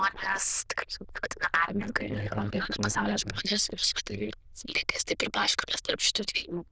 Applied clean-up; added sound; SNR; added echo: neural diffusion model UNIVERSE++.